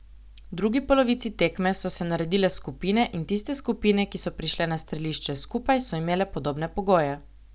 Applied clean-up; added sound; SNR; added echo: none; none; none; none.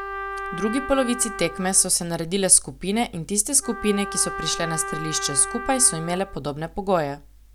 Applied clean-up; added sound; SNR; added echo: none; Trumpet; 11 dB; none.